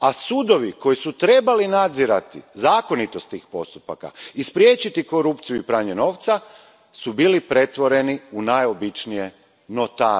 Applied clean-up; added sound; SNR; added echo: none; none; none; none.